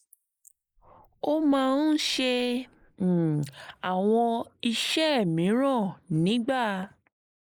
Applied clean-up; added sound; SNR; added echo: neural mask model Resemble Enhance denoiser.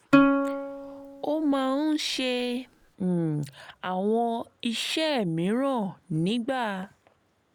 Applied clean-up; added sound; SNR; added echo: none; Plucked string instrument; -1 dB; none.